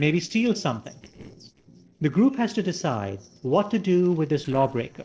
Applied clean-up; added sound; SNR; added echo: neural separator model SepFormer DNS4.